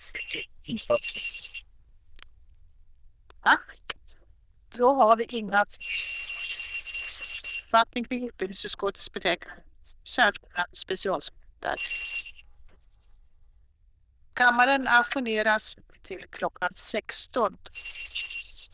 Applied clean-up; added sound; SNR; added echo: neural diffusion model UNIVERSE++.